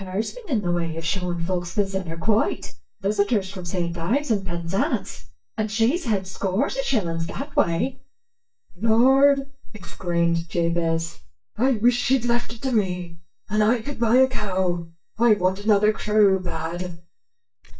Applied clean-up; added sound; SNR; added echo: neural mask model DeepFilterNet 3.